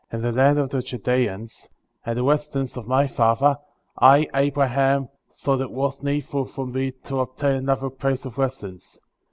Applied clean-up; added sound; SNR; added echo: none; none; none; none.